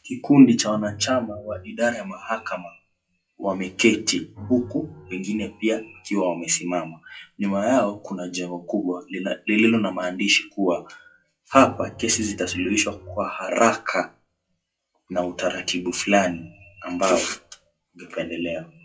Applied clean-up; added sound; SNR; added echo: classical method WPE with log-MMSE.